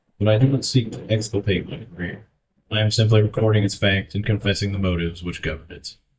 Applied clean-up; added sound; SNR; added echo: neural mask model DeepFilterNet 3.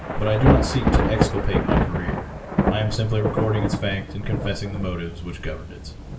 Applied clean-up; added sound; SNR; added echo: none; Thunder / Rain; -2 dB; reverberation time 0.3 s.